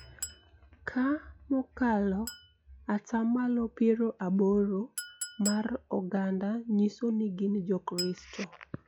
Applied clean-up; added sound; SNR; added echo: classical method log-MMSE.